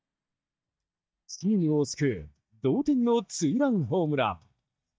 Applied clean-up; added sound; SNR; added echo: neural mask model DeepFilterNet 3.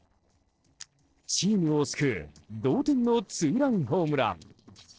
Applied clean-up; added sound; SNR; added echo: neural separator model SepFormer DNS4.